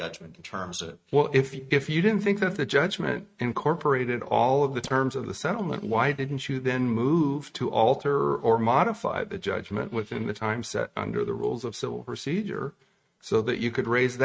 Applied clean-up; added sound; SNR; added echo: neural mask model RNNoise.